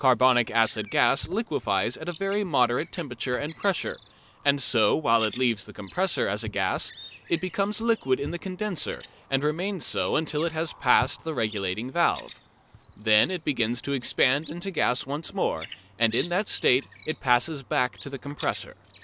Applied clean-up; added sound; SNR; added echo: none; Bird vocalization, bird call, bird song; 14 dB; none.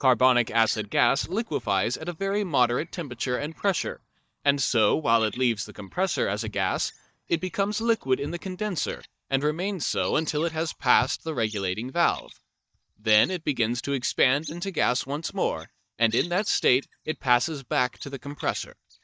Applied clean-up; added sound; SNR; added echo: neural mask model DeepFilterNet 3.